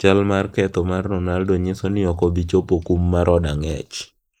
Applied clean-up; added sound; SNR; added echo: neural mask model Resemble Enhance denoiser.